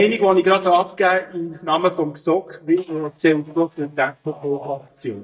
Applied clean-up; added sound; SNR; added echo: neural mask model DeepFilterNet 3.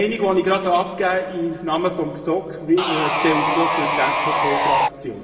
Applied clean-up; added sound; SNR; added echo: none; Sawing; -2 dB; reverberation time 1.7 s.